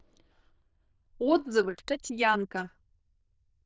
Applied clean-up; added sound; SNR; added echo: neural diffusion model UNIVERSE++.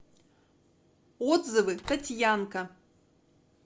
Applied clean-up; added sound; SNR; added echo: none; Slam; 18 dB; none.